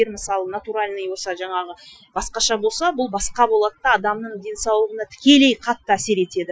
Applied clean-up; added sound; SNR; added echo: classical method Wiener filter.